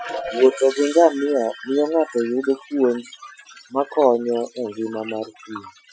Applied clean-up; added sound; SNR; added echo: classical method Wiener filter.